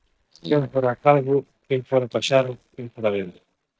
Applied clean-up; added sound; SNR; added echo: neural mask model DeepFilterNet 3.